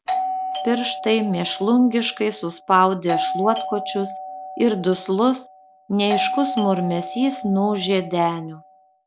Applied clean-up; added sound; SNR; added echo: none; Doorbell; 8 dB; none.